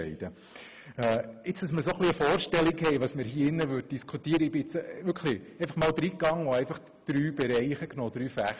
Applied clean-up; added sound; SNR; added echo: none; none; none; none.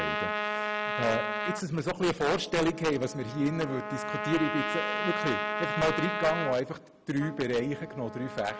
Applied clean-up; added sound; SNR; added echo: none; Trumpet; 3 dB; none.